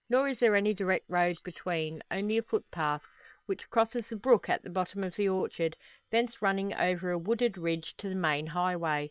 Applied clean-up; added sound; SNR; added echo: neural separator model SepFormer WHAM!.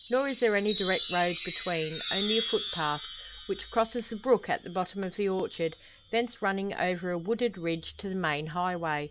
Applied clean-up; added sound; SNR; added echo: none; Chime; 10 dB; none.